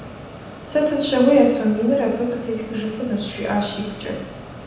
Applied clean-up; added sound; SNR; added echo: none; Mechanisms; 16 dB; reverberation time 1.1 s.